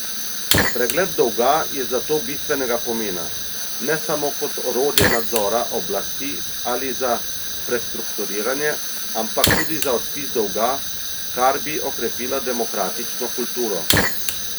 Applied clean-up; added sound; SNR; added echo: none; Fire; -1 dB; none.